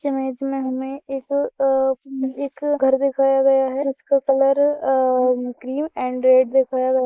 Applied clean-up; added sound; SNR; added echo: neural mask model Resemble Enhance denoiser.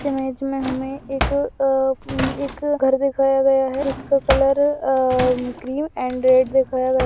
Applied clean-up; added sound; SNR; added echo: none; Drawer open or close; 11 dB; none.